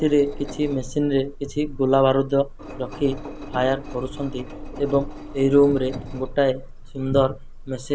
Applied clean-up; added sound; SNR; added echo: none; Engine; 12 dB; none.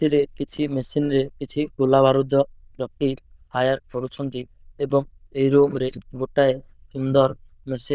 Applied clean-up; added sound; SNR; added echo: neural diffusion model UNIVERSE++.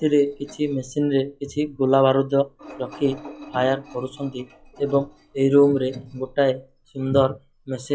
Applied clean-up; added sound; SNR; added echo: classical method log-MMSE.